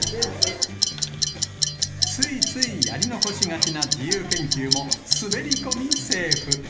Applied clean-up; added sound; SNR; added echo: none; Clock; -4 dB; reverberation time 0.8 s.